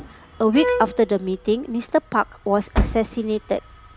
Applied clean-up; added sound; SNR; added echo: none; Bowed string instrument + Engine starting; 7 dB; none.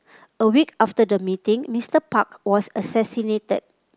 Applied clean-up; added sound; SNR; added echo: none; none; none; none.